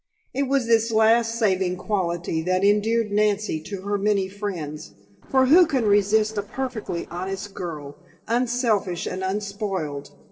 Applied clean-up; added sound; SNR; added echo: neural separator model SepFormer DNS4.